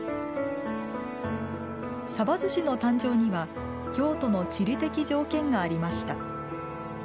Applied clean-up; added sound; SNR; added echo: none; none; none; none.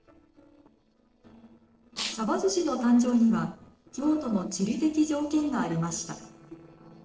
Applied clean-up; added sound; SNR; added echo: neural separator model SepFormer DNS4.